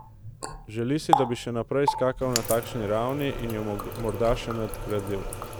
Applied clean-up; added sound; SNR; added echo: none; Water tap, faucet; 3 dB; none.